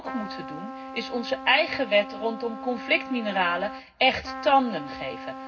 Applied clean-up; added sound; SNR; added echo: none; Trumpet; 11 dB; reverberation time 0.4 s.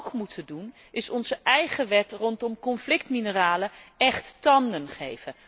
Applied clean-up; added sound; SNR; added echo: none; none; none; none.